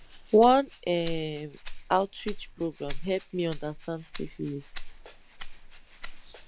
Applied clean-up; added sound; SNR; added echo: none; Rattle (instrument); 9 dB; none.